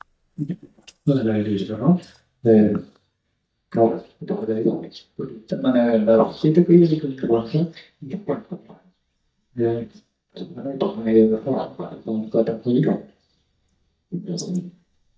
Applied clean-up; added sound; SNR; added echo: neural mask model DeepFilterNet 3.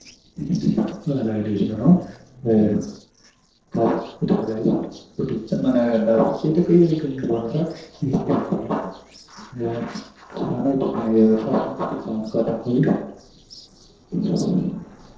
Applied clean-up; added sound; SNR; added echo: neural separator model SepFormer DNS4.